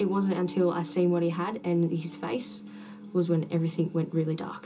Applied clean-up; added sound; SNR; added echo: none; none; none; reverberation time 0.2 s.